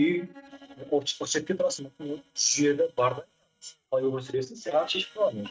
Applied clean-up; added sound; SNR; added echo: neural mask model RNNoise.